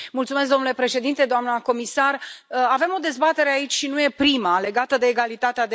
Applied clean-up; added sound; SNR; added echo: none; none; none; none.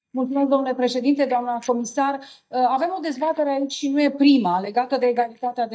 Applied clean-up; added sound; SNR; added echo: neural mask model DeepFilterNet 3.